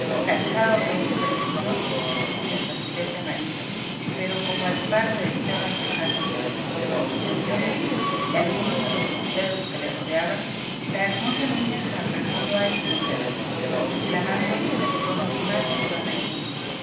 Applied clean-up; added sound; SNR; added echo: none; Subway, metro, underground; -5 dB; reverberation time 0.9 s.